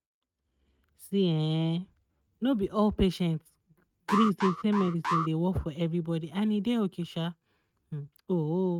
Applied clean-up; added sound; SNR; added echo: neural mask model RNNoise.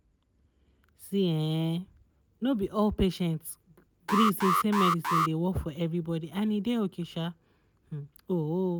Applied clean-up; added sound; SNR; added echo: none; Alarm; -1 dB; none.